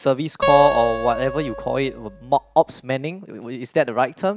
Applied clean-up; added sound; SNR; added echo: none; Acoustic guitar; 6 dB; none.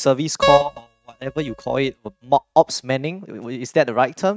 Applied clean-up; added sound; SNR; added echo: neural mask model RNNoise.